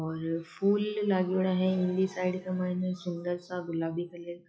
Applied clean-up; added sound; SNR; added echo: classical method WPE with log-MMSE.